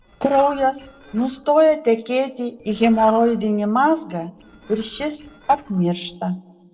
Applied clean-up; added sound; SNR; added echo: neural separator model SepFormer DNS4.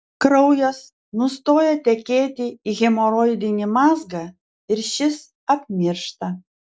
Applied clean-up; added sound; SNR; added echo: none; none; none; none.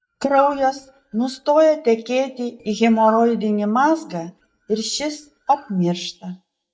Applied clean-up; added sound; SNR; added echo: neural mask model DeepFilterNet 3.